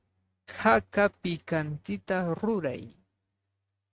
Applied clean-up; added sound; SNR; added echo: neural mask model RNNoise.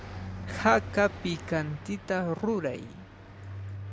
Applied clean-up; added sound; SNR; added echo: none; Car passing by; 10 dB; none.